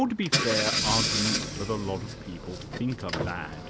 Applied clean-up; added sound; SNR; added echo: none; Engine / Car; -1 dB; none.